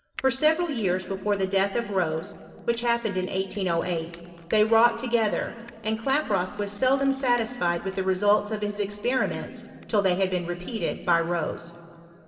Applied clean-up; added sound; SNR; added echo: neural separator model SepFormer DNS4.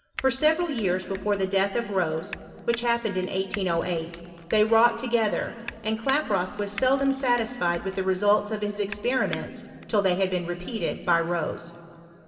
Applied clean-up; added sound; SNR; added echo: none; Typing; 18 dB; reverberation time 2.3 s.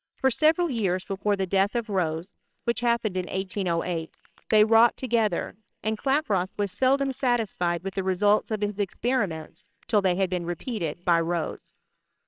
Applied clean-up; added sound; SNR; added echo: neural separator model SepFormer WHAMR!.